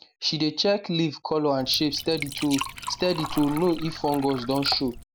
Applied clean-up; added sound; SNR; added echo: none; Liquid; 10 dB; none.